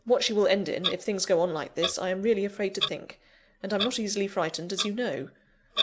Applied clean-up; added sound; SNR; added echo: none; Clock; 8 dB; none.